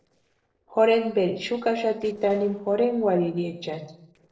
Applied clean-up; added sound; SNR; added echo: neural separator model SepFormer DNS4.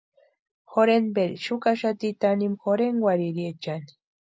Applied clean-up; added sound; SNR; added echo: none; none; none; none.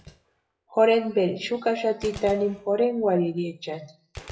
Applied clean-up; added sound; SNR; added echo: classical method WPE with log-MMSE.